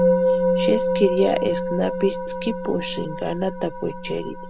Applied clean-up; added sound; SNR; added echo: none; Musical instrument; -1 dB; none.